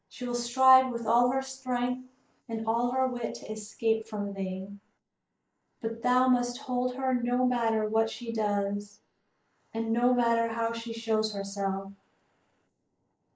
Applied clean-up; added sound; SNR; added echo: neural mask model Resemble Enhance denoiser.